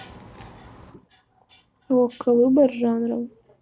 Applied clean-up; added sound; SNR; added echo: none; none; none; none.